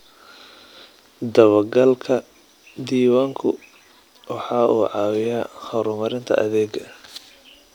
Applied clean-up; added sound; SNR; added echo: none; none; none; none.